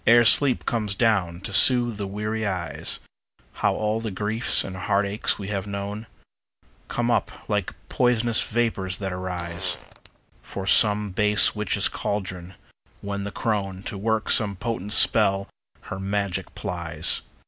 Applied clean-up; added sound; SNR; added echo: none; Fart; 17 dB; none.